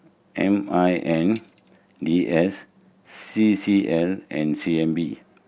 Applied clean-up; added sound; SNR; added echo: none; Bicycle bell; 17 dB; none.